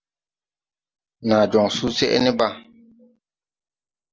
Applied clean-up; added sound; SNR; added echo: none; none; none; none.